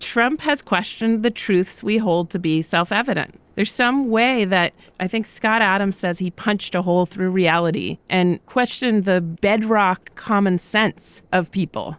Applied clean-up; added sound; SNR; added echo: neural separator model SepFormer DNS4.